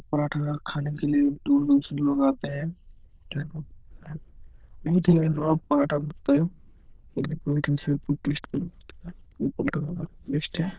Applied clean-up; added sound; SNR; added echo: neural diffusion model UNIVERSE++.